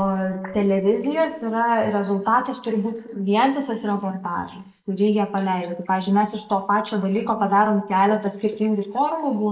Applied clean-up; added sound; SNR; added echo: neural mask model Resemble Enhance denoiser.